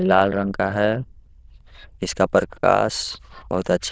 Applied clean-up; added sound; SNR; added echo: neural diffusion model UNIVERSE++.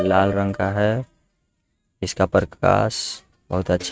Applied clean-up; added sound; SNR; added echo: neural mask model RNNoise.